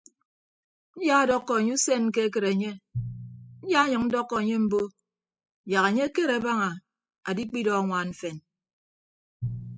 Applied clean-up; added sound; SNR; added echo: classical method spectral subtraction.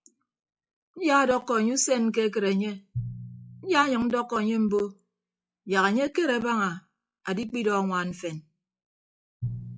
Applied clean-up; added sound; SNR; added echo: classical method log-MMSE.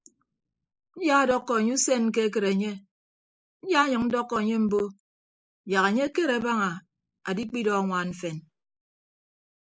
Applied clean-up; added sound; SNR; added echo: neural mask model Resemble Enhance denoiser.